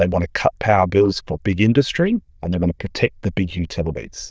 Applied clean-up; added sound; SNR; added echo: neural diffusion model UNIVERSE++.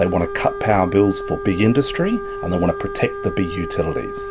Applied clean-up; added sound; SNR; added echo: none; Wind instrument, woodwind instrument; 8 dB; none.